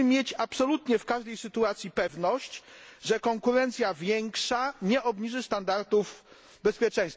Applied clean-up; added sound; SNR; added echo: none; none; none; none.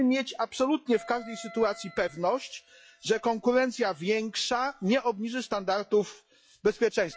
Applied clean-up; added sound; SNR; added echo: classical method log-MMSE.